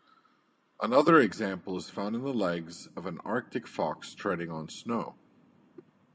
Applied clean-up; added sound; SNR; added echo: none; none; none; none.